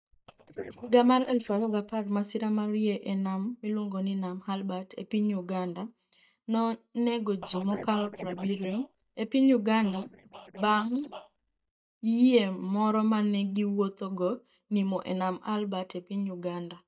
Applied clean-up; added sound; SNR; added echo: neural mask model DeepFilterNet 3.